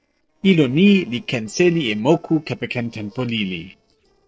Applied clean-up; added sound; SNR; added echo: neural separator model SepFormer DNS4.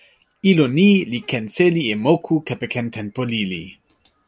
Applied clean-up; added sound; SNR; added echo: none; none; none; none.